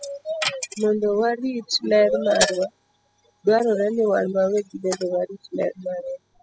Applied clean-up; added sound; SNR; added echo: classical method spectral subtraction.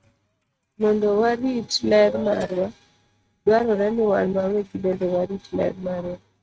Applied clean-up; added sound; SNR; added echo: neural mask model RNNoise.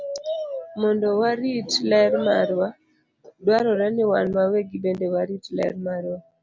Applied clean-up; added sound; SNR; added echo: none; none; none; none.